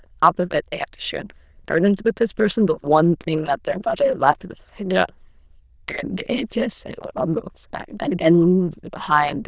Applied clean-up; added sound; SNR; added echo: neural diffusion model UNIVERSE++.